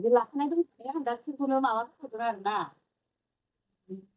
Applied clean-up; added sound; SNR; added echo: neural mask model DeepFilterNet 3.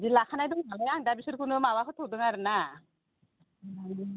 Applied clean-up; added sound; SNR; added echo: none; none; none; none.